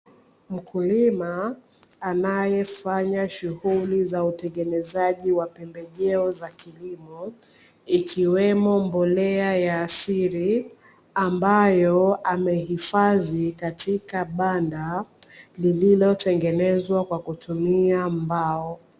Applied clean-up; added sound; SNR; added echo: none; none; none; none.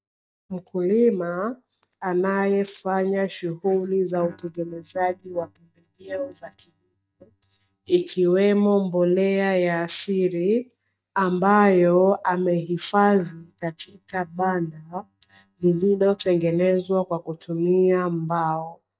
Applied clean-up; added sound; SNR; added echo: neural mask model DeepFilterNet 3.